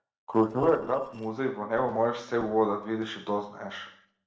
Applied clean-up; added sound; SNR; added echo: neural separator model SepFormer DNS4.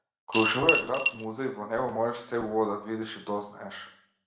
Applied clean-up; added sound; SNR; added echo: none; Coin (dropping) / Glass; -4 dB; reverberation time 0.6 s.